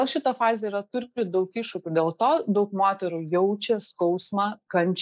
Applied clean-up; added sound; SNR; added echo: neural mask model Resemble Enhance denoiser.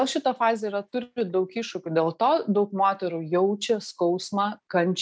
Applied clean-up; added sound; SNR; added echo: none; none; none; none.